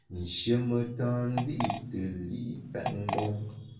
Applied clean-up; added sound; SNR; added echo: none; Fart; 6 dB; reverberation time 0.3 s.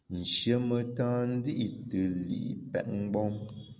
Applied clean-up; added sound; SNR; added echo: none; none; none; none.